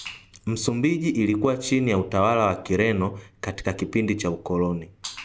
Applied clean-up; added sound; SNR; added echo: none; none; none; none.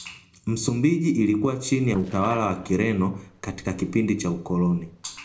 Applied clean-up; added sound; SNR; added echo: neural separator model SepFormer DNS4.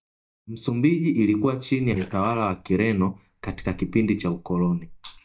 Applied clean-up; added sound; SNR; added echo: neural mask model DeepFilterNet 3.